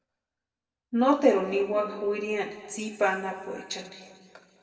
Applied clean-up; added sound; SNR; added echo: none; none; none; reverberation time 1.9 s.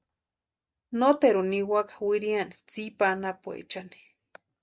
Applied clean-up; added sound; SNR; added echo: none; none; none; none.